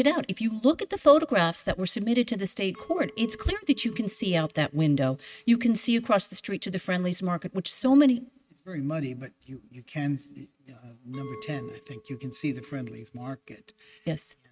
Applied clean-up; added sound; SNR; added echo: neural mask model RNNoise.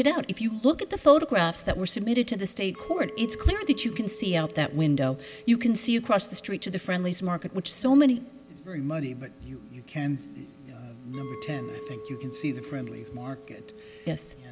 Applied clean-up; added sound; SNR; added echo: none; Chink, clink; 19 dB; none.